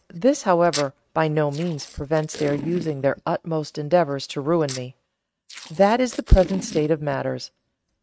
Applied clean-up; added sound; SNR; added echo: neural mask model RNNoise.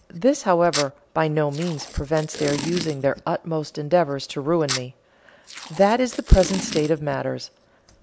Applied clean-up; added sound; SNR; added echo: none; Packing tape, duct tape; 13 dB; none.